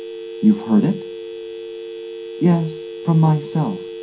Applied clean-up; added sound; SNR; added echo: none; Telephone; 11 dB; reverberation time 0.3 s.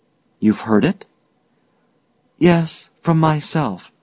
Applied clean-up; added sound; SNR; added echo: none; none; none; none.